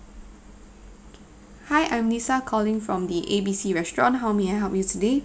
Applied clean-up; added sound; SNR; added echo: none; none; none; none.